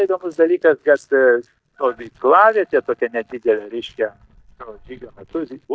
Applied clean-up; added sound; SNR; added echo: neural mask model DeepFilterNet 3.